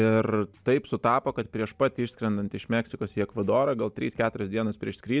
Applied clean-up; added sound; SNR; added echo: none; none; none; none.